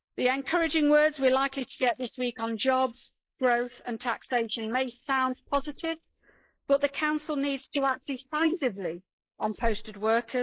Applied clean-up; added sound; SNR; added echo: neural mask model Resemble Enhance denoiser.